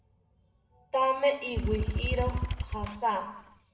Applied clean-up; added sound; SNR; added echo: none; Motorcycle / Engine; 0 dB; reverberation time 0.7 s.